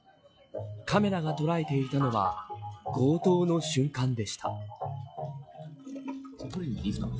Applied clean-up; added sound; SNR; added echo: classical method log-MMSE.